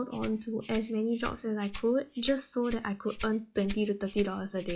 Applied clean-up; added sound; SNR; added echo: classical method log-MMSE.